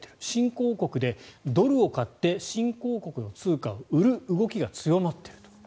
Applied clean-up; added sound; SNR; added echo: none; none; none; none.